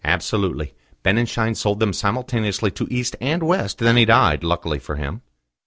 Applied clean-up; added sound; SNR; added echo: none; none; none; none.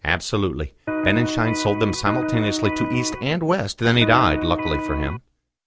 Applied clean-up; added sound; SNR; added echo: none; Electric guitar; 3 dB; none.